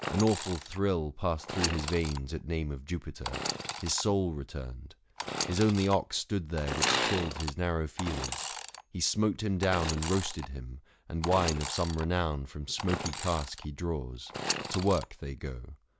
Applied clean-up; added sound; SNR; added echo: none; Sawing / Engine; 7 dB; none.